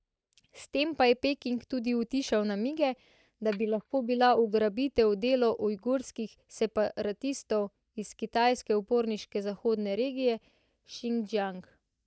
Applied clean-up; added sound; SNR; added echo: neural mask model DeepFilterNet 3.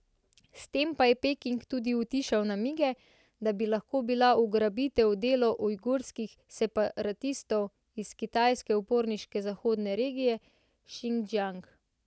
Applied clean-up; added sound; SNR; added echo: none; none; none; none.